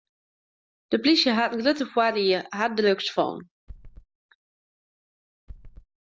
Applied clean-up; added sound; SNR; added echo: none; Run; 17 dB; none.